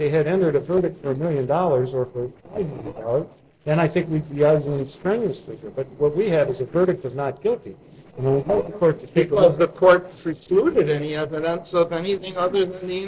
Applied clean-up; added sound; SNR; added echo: neural separator model SepFormer DNS4.